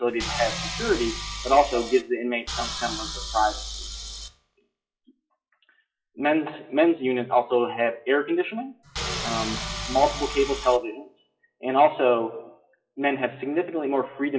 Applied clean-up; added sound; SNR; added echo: classical method WPE with log-MMSE.